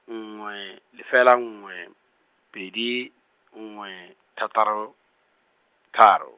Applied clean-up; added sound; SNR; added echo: none; none; none; none.